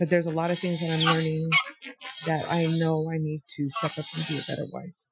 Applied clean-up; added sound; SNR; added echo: classical method Wiener filter.